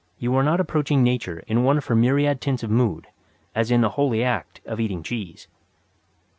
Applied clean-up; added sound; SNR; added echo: none; none; none; none.